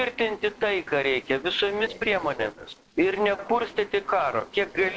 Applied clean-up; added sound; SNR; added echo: neural separator model SepFormer DNS4.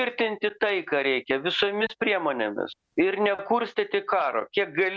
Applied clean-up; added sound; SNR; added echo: none; none; none; none.